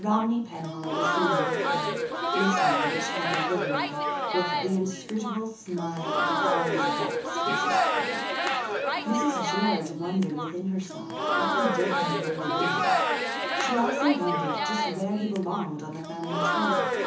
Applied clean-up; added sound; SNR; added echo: none; Crowd; -3 dB; reverberation time 0.7 s.